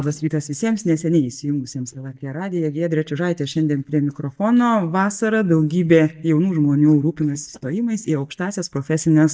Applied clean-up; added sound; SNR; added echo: neural mask model DeepFilterNet 3.